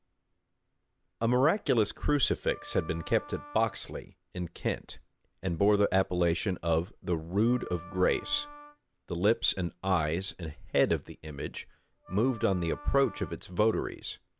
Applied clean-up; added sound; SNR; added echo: none; Wind instrument, woodwind instrument; 18 dB; none.